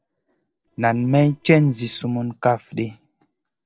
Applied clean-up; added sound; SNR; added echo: neural separator model SepFormer DNS4.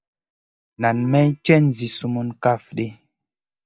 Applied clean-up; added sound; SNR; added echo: neural mask model DeepFilterNet 3.